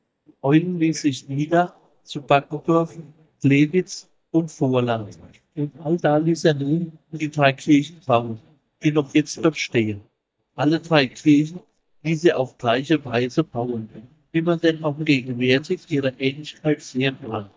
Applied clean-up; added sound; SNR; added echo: neural mask model DeepFilterNet 3.